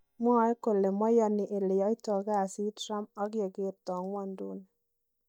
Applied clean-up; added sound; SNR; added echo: neural mask model DeepFilterNet 3.